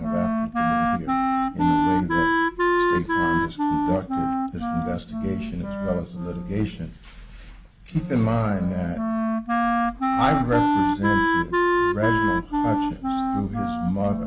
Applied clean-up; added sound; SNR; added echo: none; Wind instrument, woodwind instrument; -4 dB; none.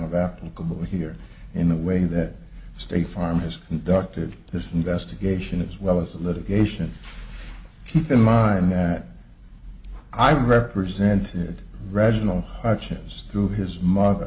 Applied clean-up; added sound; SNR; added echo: none; none; none; none.